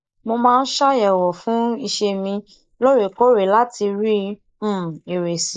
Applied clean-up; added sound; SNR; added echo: neural mask model Resemble Enhance denoiser.